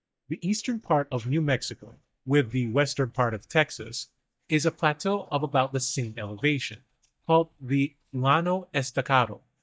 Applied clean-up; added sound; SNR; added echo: neural mask model DeepFilterNet 3.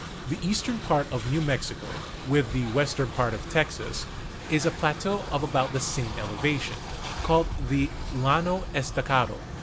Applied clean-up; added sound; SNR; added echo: none; Train; 8 dB; none.